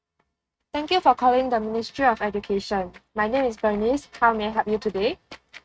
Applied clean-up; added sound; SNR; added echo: neural mask model RNNoise.